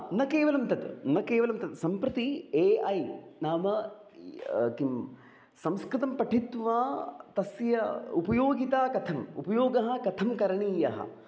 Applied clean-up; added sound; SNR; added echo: none; none; none; none.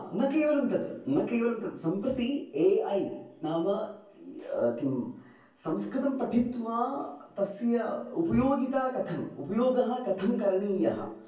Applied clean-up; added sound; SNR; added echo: none; none; none; reverberation time 0.3 s.